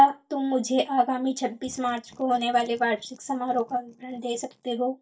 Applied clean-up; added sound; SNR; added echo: neural mask model DeepFilterNet 3.